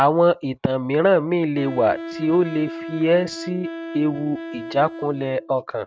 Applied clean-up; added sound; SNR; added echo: neural mask model RNNoise.